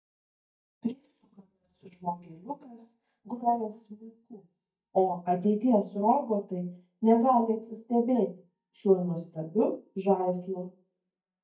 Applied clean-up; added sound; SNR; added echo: neural mask model DeepFilterNet 3.